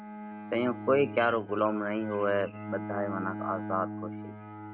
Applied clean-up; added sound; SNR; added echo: neural mask model RNNoise.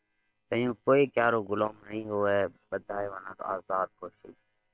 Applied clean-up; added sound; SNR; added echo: neural separator model SepFormer WHAM!.